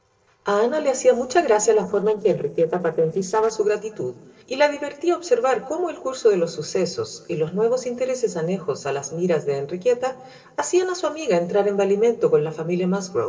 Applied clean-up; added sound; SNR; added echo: neural separator model SepFormer DNS4.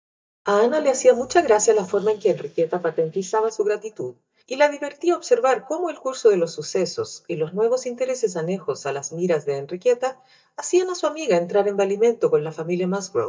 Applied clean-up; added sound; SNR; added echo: neural mask model DeepFilterNet 3.